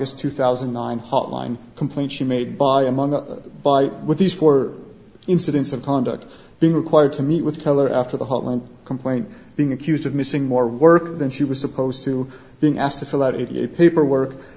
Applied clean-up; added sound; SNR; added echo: none; none; none; none.